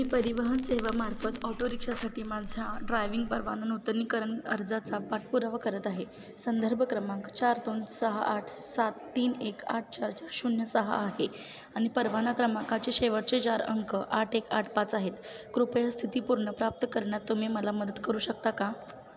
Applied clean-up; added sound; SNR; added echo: none; Crackle; 8 dB; none.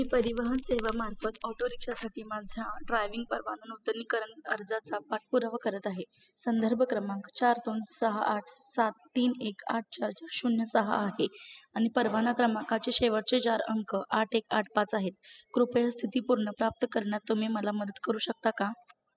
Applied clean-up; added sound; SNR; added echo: classical method spectral subtraction.